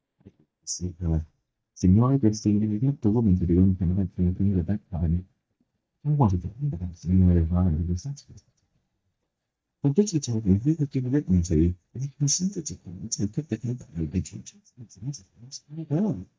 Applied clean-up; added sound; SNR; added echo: neural mask model DeepFilterNet 3.